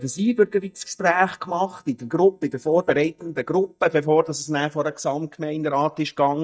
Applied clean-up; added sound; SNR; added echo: neural mask model DeepFilterNet 3.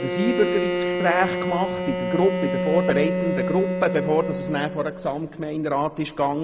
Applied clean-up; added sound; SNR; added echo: none; Bowed string instrument; 2 dB; none.